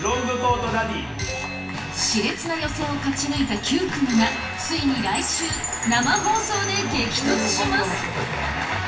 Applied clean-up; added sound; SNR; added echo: none; Chime; 14 dB; reverberation time 0.9 s.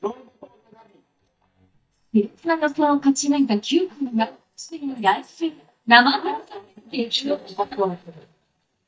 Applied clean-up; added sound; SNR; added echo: neural mask model DeepFilterNet 3.